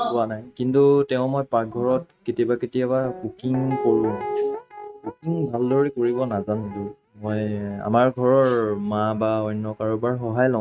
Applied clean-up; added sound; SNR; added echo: neural mask model RNNoise.